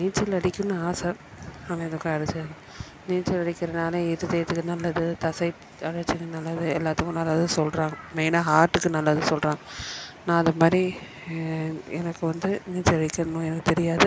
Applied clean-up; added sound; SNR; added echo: none; none; none; none.